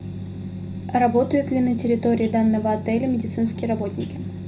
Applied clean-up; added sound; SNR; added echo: none; Tambourine; 14 dB; reverberation time 0.4 s.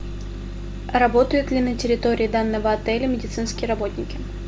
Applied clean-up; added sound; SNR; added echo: none; none; none; none.